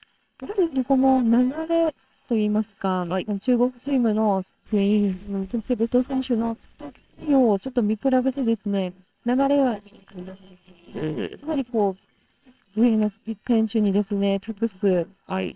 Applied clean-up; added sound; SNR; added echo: neural separator model SepFormer WHAMR!.